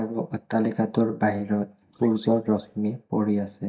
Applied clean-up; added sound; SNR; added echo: neural mask model DeepFilterNet 3.